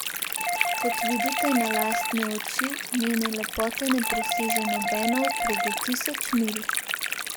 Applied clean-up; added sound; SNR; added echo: none; Stream + Doorbell; -1 dB; none.